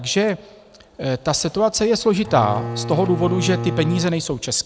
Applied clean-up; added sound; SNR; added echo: none; Bowed string instrument; 7 dB; none.